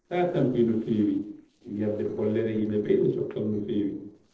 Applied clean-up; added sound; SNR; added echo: neural separator model SepFormer DNS4.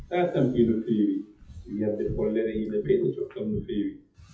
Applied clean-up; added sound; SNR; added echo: classical method WPE with log-MMSE.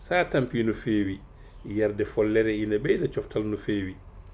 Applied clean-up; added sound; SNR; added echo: none; none; none; none.